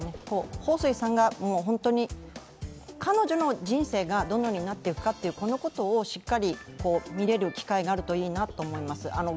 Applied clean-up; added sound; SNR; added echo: none; none; none; none.